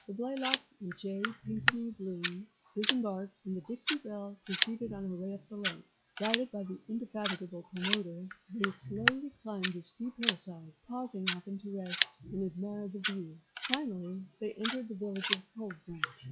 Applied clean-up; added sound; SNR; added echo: classical method log-MMSE.